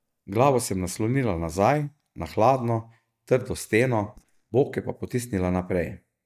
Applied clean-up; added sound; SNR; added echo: neural mask model DeepFilterNet 3.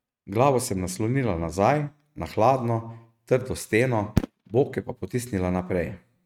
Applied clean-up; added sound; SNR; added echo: neural mask model RNNoise.